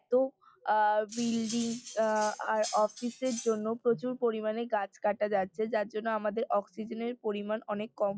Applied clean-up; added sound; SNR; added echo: classical method log-MMSE.